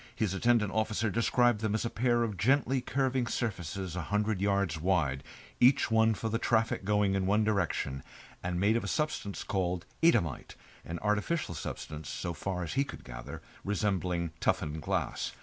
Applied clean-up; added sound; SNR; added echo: none; none; none; none.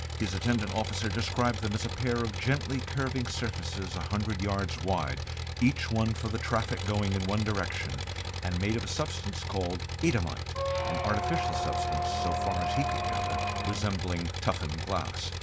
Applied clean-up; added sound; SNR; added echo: none; Squeak + Engine; 2 dB; none.